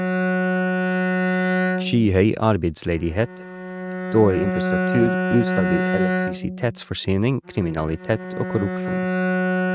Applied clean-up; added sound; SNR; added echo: neural mask model RNNoise.